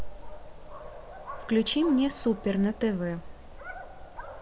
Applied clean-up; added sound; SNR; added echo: none; Dog; 12 dB; none.